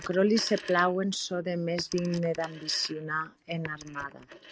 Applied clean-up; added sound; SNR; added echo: neural mask model RNNoise.